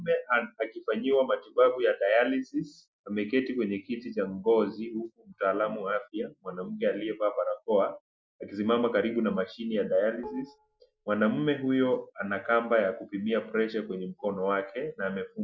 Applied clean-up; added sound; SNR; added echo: neural separator model SepFormer DNS4.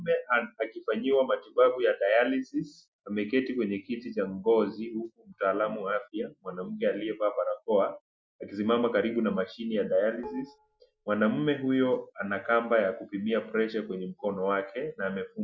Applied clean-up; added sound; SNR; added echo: none; Dishes, pots, and pans; 19 dB; none.